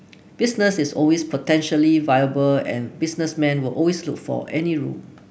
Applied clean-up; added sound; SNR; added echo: none; none; none; none.